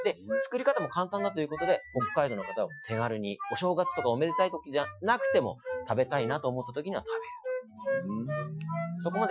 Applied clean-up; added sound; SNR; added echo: classical method Wiener filter.